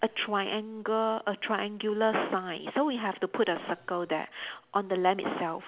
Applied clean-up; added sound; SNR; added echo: none; none; none; none.